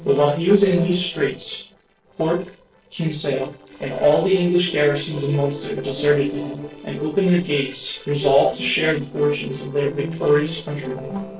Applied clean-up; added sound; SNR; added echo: neural separator model SepFormer DNS4.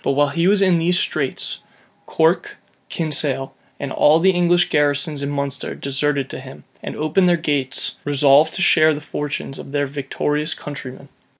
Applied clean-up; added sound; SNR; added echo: none; none; none; none.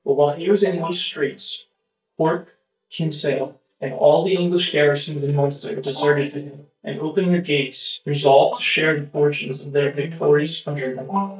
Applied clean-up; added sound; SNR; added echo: neural mask model DeepFilterNet 3.